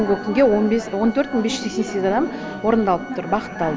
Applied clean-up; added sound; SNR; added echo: none; Organ; 19 dB; none.